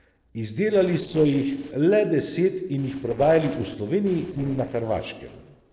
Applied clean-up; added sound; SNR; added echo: neural separator model SepFormer DNS4.